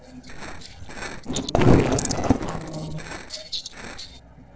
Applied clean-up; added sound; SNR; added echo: neural separator model SepFormer DNS4.